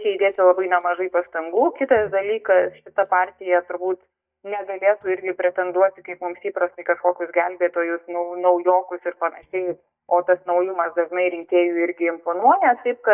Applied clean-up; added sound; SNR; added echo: neural mask model DeepFilterNet 3.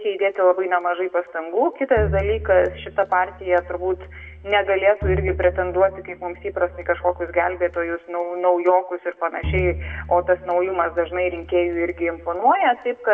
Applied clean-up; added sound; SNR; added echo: none; Bowed string instrument; 11 dB; reverberation time 0.8 s.